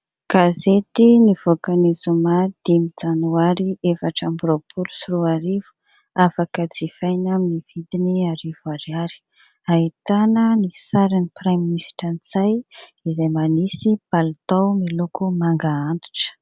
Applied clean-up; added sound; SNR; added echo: none; none; none; none.